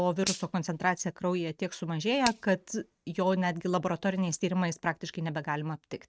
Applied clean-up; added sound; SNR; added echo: neural mask model RNNoise.